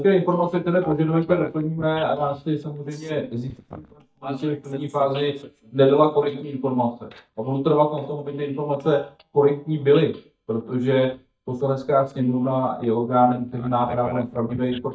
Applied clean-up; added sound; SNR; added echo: neural mask model DeepFilterNet 3.